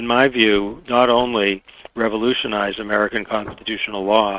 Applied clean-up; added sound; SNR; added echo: neural mask model RNNoise.